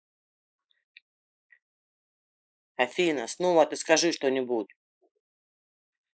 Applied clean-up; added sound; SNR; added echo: neural mask model Resemble Enhance denoiser.